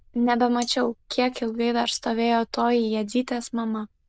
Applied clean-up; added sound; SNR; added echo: neural diffusion model UNIVERSE++.